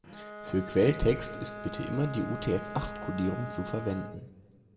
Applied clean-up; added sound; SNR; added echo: none; Bowed string instrument; 10 dB; reverberation time 1.2 s.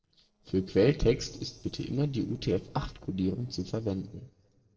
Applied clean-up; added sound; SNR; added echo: neural separator model SepFormer DNS4.